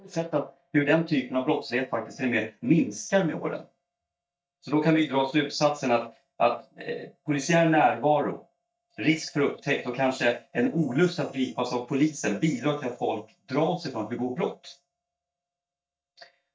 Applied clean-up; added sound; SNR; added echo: neural mask model DeepFilterNet 3.